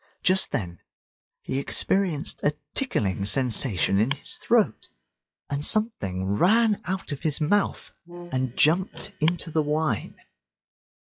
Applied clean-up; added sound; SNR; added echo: classical method log-MMSE.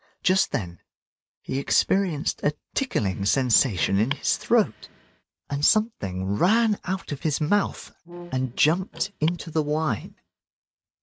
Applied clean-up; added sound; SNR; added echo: neural mask model RNNoise.